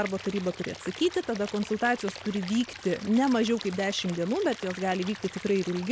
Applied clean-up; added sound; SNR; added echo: none; Stream / Liquid; 14 dB; none.